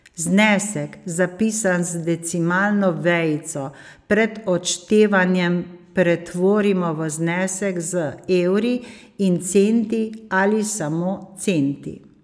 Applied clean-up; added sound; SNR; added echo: none; none; none; none.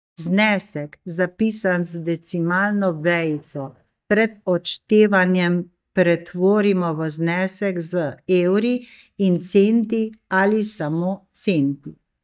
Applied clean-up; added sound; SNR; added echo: neural mask model DeepFilterNet 3.